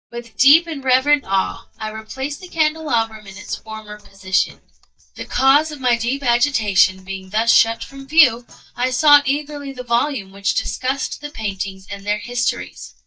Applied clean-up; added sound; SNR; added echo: neural mask model DeepFilterNet 3.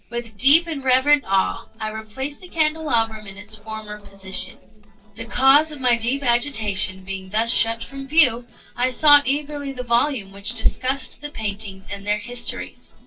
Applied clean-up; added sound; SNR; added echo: neural separator model SepFormer DNS4.